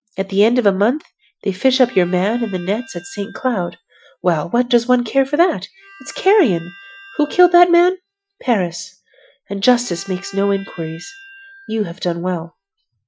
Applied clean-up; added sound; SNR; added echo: classical method Wiener filter.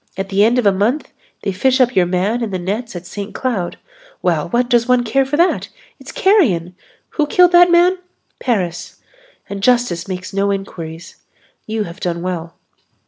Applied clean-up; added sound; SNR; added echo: none; none; none; none.